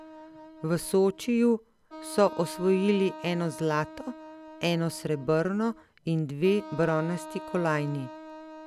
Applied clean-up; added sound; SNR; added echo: none; Wind instrument, woodwind instrument; 16 dB; none.